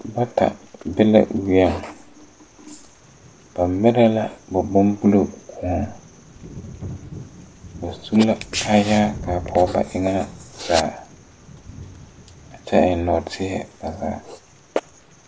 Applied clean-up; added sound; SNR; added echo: none; Thunder / Rain; 19 dB; none.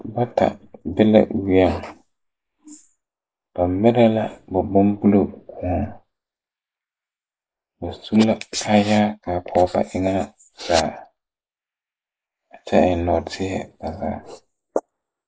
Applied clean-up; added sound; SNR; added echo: neural mask model Resemble Enhance denoiser.